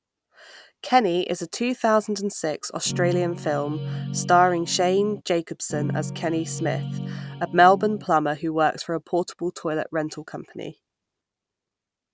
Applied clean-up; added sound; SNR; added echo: none; Guitar; 7 dB; none.